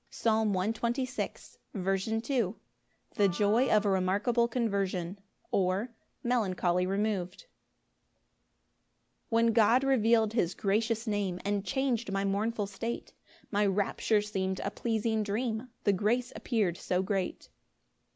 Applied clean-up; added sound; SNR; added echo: none; Wind instrument, woodwind instrument; 19 dB; none.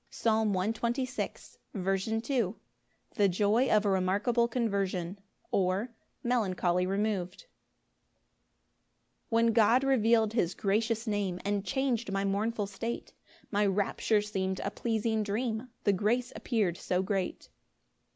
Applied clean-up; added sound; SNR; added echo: none; none; none; none.